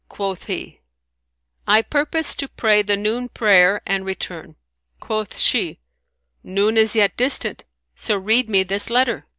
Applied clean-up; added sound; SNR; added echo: none; none; none; none.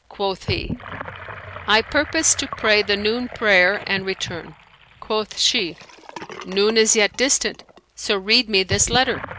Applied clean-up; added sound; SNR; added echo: none; Sink (filling or washing) / Gurgling; 13 dB; none.